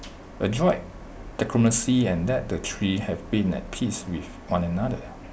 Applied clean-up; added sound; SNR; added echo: none; none; none; none.